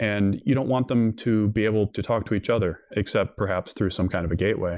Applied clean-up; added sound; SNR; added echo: none; none; none; none.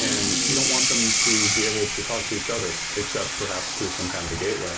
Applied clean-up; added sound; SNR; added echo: none; Sink (filling or washing) / Water tap, faucet; -5 dB; reverberation time 0.2 s.